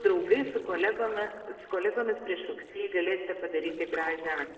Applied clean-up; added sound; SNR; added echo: neural separator model SepFormer DNS4.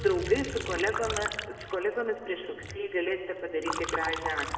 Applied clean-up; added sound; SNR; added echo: none; Liquid; 7 dB; reverberation time 2.1 s.